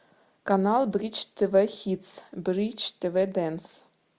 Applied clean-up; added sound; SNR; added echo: none; none; none; none.